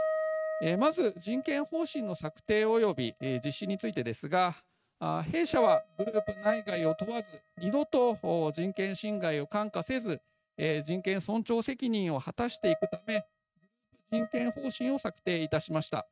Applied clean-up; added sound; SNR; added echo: neural mask model RNNoise.